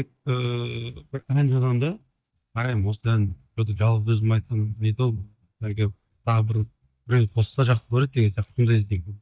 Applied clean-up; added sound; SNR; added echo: neural mask model DeepFilterNet 3.